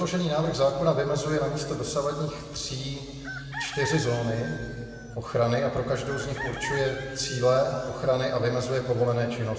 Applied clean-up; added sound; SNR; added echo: none; Chicken, rooster; 12 dB; reverberation time 2.5 s.